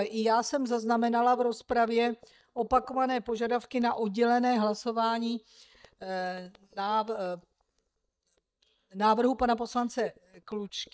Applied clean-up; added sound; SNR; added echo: neural mask model DeepFilterNet 3.